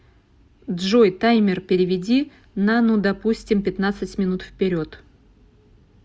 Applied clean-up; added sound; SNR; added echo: none; none; none; none.